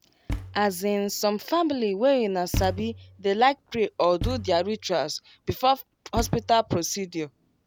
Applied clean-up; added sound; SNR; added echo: none; Thump, thud; 11 dB; none.